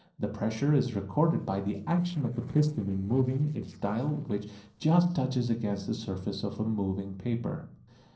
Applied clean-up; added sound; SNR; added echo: neural separator model SepFormer DNS4.